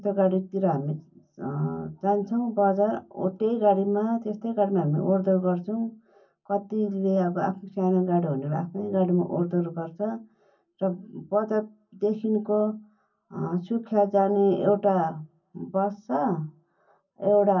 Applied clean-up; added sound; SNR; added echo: none; none; none; reverberation time 0.3 s.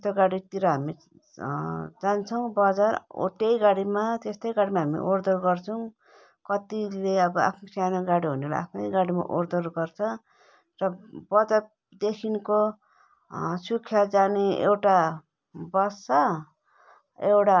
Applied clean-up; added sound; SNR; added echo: none; none; none; none.